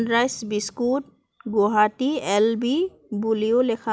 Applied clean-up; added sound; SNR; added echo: none; none; none; none.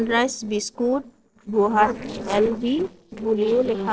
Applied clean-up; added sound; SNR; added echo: neural separator model SepFormer DNS4.